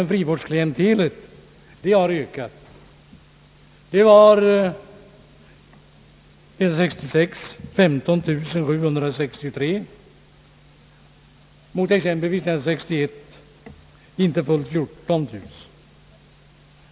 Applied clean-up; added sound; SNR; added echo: none; none; none; none.